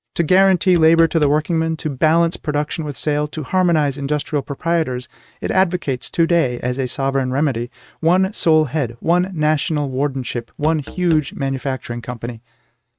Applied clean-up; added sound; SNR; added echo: neural mask model RNNoise.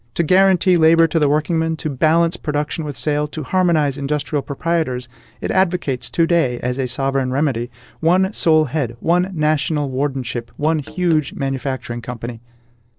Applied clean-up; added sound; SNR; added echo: neural separator model SepFormer DNS4.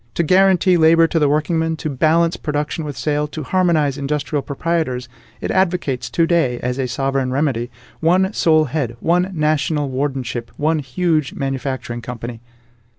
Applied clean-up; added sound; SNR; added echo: none; none; none; none.